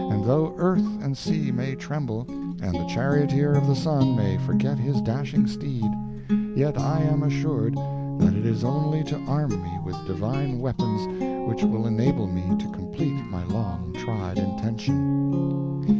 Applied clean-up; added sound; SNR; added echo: none; Guitar; 0 dB; none.